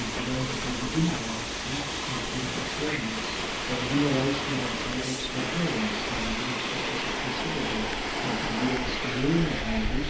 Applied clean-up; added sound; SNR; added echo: none; Subway, metro, underground; -1 dB; reverberation time 0.7 s.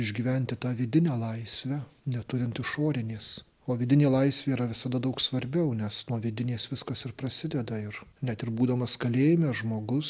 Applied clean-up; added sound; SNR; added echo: none; none; none; none.